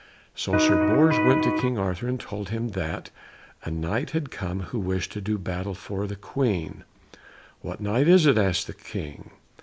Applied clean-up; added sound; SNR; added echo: none; Electric guitar; -4 dB; none.